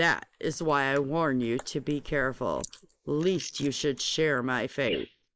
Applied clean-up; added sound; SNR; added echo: neural mask model Resemble Enhance denoiser.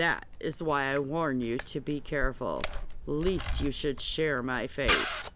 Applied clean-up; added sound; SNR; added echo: none; Camera; 0 dB; none.